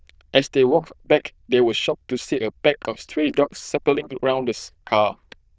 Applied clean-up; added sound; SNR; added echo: neural diffusion model UNIVERSE++.